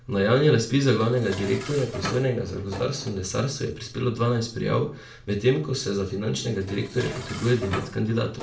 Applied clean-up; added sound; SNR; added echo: none; Dishes, pots, and pans; 15 dB; reverberation time 0.4 s.